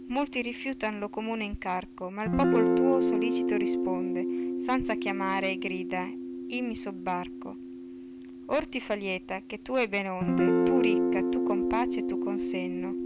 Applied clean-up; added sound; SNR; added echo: none; Guitar; -3 dB; none.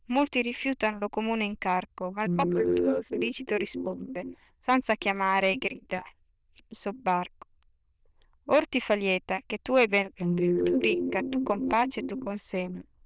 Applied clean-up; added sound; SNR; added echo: neural diffusion model UNIVERSE++.